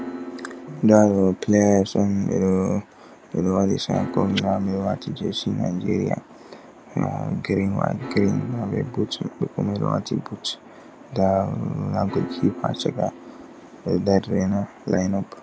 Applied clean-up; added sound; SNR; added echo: none; Piano; 17 dB; none.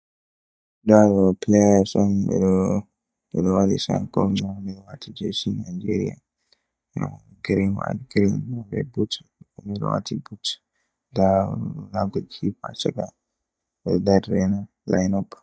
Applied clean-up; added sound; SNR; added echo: neural mask model DeepFilterNet 3.